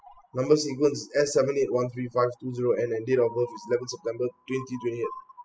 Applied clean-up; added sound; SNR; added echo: classical method spectral subtraction.